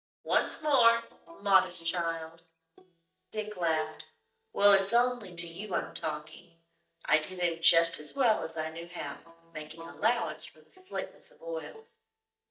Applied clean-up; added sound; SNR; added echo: neural mask model DeepFilterNet 3.